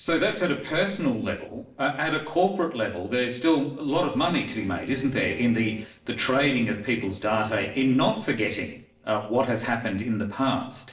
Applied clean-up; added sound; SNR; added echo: neural separator model SepFormer DNS4.